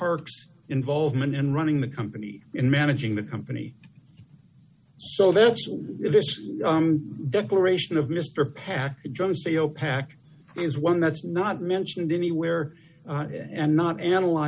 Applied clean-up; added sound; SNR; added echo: none; none; none; none.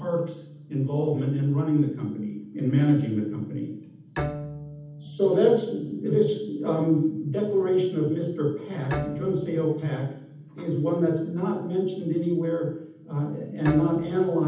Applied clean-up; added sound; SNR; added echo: none; Bowed string instrument; 14 dB; reverberation time 0.8 s.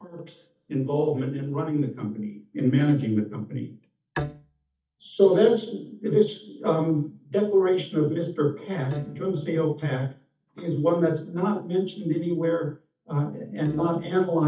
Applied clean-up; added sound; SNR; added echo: neural mask model DeepFilterNet 3.